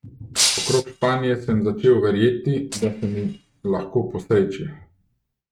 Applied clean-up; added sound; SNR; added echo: neural mask model RNNoise.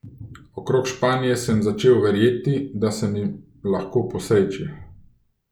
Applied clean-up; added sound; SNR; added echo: none; none; none; none.